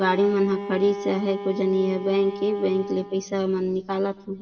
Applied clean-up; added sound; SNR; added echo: none; Bowed string instrument; 11 dB; reverberation time 2.7 s.